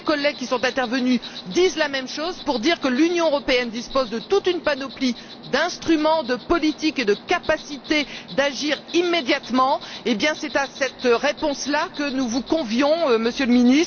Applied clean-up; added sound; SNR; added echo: none; Insect; 17 dB; none.